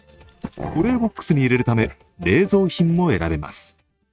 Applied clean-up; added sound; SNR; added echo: neural mask model RNNoise.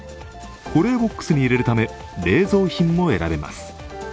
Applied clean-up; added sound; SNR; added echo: none; none; none; none.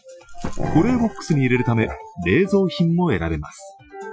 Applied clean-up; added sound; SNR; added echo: classical method Wiener filter.